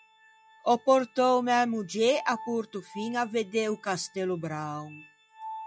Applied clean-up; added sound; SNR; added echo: classical method log-MMSE.